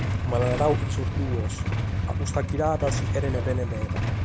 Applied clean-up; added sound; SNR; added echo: none; Idling / Engine starting / Motorcycle / Accelerating, revving, vroom; -3 dB; none.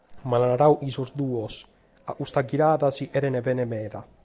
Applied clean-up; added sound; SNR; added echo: none; none; none; none.